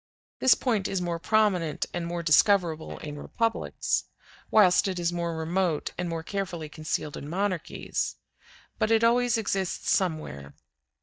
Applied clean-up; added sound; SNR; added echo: neural mask model DeepFilterNet 3.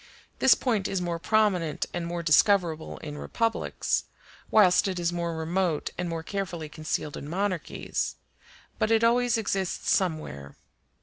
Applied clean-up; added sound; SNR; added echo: none; none; none; none.